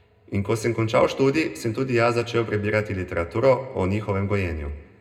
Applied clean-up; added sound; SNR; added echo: none; none; none; reverberation time 0.2 s.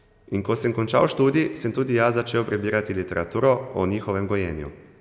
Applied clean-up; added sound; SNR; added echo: none; none; none; none.